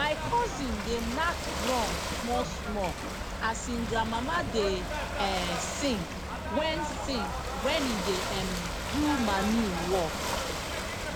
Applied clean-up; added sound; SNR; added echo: none; Ocean / Boat, Water vehicle; 1 dB; none.